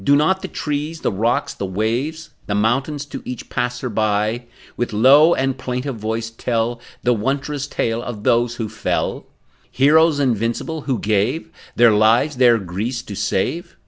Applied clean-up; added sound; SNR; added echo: none; none; none; none.